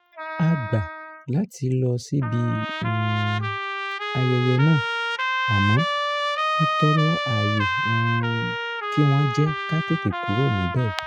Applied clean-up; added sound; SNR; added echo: classical method spectral subtraction.